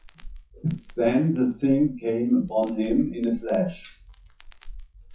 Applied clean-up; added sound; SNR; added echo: classical method WPE with log-MMSE.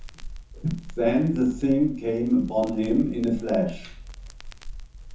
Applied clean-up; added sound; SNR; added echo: none; Crackle; 13 dB; reverberation time 0.5 s.